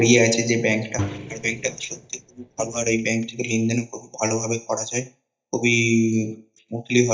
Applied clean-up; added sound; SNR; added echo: neural mask model DeepFilterNet 3.